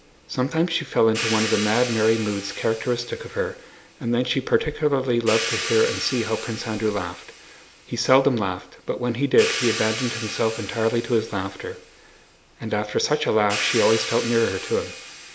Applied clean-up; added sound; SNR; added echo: none; Hi-hat; 10 dB; none.